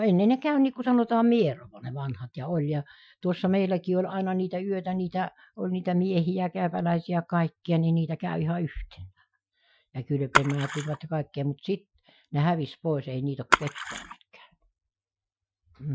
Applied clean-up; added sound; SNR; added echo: classical method Wiener filter.